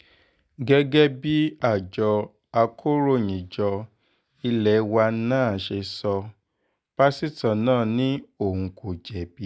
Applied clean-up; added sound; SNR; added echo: none; none; none; none.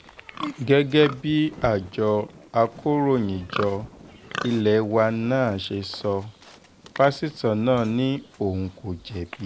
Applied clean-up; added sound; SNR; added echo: none; Livestock, farm animals, working animals; 15 dB; none.